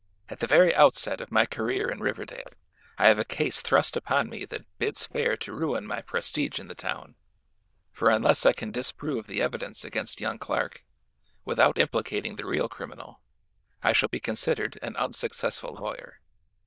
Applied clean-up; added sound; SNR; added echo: neural diffusion model UNIVERSE++.